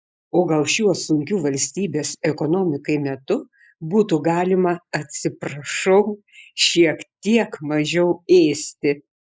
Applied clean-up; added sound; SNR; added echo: neural mask model Resemble Enhance denoiser.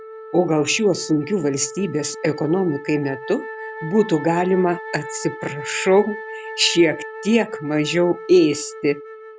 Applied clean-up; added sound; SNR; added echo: none; Wind instrument, woodwind instrument; 13 dB; none.